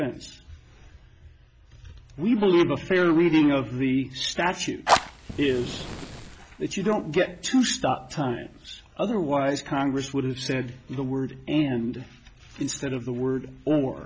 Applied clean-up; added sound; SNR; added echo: none; Fire; 6 dB; none.